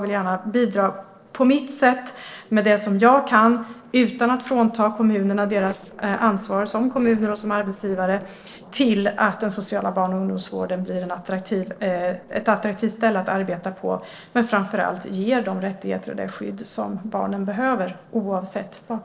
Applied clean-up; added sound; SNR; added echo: neural separator model SepFormer DNS4.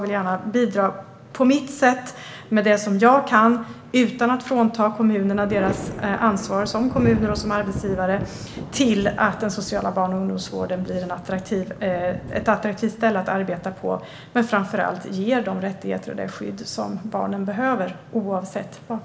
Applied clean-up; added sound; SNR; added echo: none; Thunder; 14 dB; reverberation time 0.7 s.